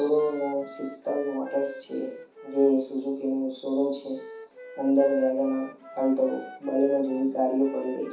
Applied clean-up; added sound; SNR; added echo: none; Wind instrument, woodwind instrument; 18 dB; reverberation time 0.7 s.